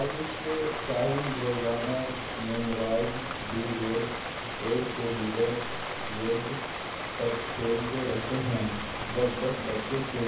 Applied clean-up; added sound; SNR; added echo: none; Rain; 4 dB; reverberation time 0.7 s.